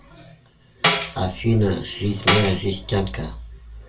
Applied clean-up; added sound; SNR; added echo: none; Tambourine; 2 dB; reverberation time 0.2 s.